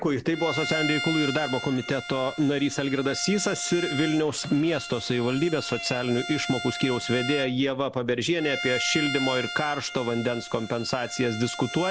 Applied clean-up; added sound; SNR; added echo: none; Bowed string instrument; 9 dB; none.